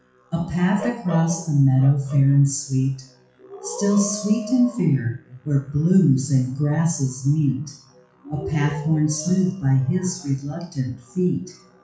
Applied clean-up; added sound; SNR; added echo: classical method WPE with log-MMSE.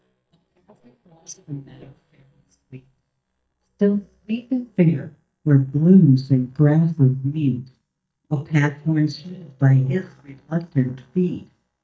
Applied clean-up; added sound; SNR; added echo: neural mask model DeepFilterNet 3.